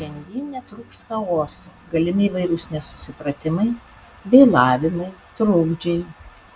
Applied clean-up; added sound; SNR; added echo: none; none; none; none.